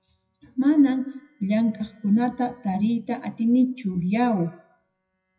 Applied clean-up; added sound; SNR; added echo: classical method WPE with log-MMSE.